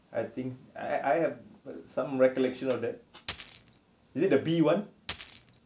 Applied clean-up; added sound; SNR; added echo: none; Coin (dropping); 6 dB; none.